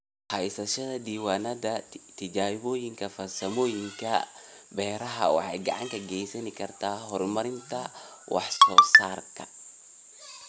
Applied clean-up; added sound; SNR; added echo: none; none; none; none.